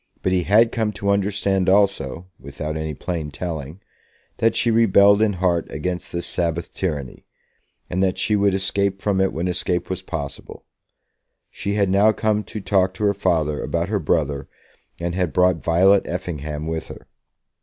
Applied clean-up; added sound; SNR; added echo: none; none; none; none.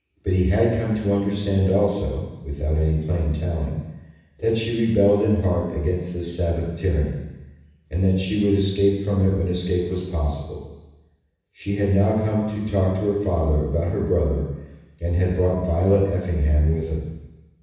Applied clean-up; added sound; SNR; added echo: none; none; none; reverberation time 1.1 s.